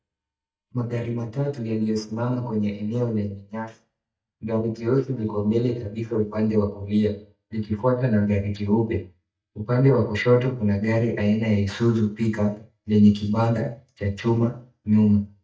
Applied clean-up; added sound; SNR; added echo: neural mask model DeepFilterNet 3.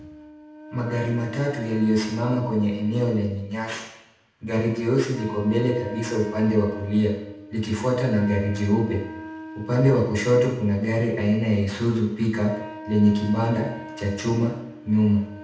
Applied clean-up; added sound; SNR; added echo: none; Wind instrument, woodwind instrument; 16 dB; reverberation time 0.8 s.